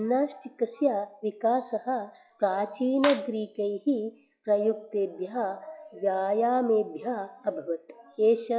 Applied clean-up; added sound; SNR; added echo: classical method log-MMSE.